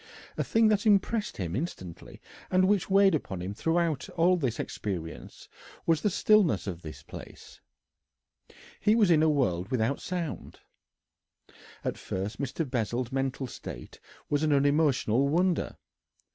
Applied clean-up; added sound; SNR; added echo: none; none; none; none.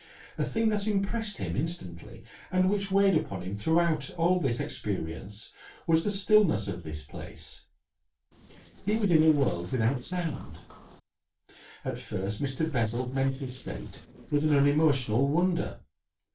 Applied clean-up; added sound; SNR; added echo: neural separator model SepFormer DNS4.